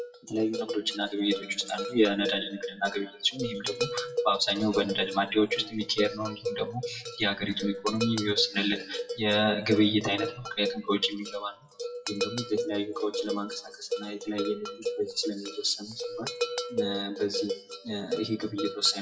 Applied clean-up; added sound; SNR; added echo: classical method WPE with log-MMSE.